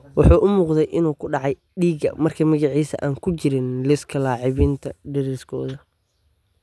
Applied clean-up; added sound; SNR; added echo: none; none; none; none.